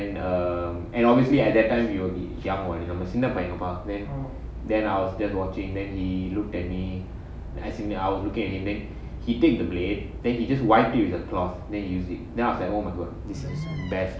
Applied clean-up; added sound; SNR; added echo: none; none; none; none.